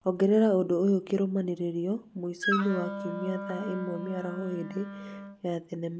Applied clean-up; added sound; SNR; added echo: none; Wind instrument, woodwind instrument; 7 dB; none.